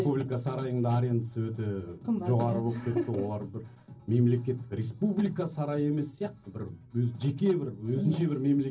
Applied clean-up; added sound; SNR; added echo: none; none; none; reverberation time 0.4 s.